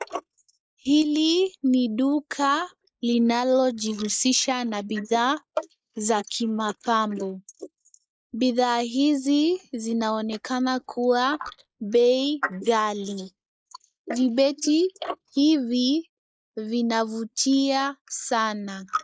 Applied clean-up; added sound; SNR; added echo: neural mask model Resemble Enhance denoiser.